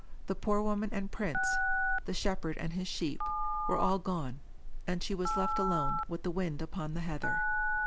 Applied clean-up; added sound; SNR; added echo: none; Telephone; -2 dB; none.